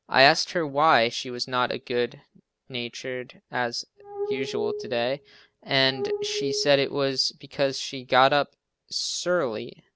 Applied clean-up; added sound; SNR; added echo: none; Glass; 7 dB; none.